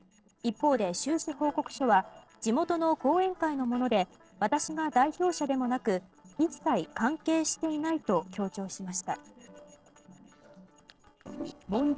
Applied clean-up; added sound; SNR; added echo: neural separator model SepFormer DNS4.